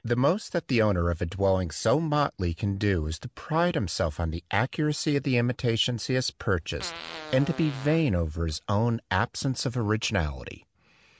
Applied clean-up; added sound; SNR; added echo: none; Fart; 14 dB; none.